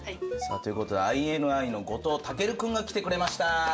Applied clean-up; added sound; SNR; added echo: none; none; none; none.